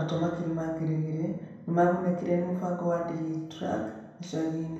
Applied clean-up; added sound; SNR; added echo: none; none; none; reverberation time 0.9 s.